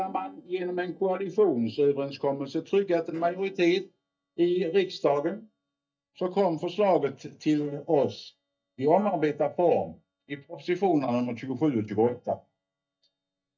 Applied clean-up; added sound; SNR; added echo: neural mask model DeepFilterNet 3.